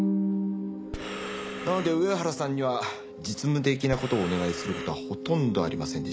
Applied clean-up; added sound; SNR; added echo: none; Breathing; 11 dB; none.